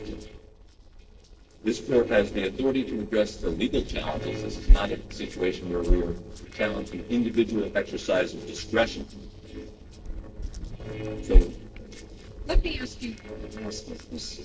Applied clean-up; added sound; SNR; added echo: neural separator model SepFormer DNS4.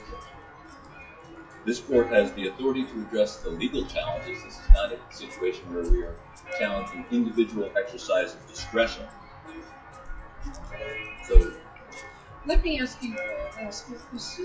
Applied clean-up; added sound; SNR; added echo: classical method WPE with log-MMSE.